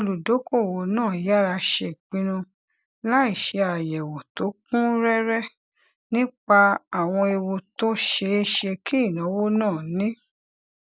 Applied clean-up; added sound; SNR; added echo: none; none; none; none.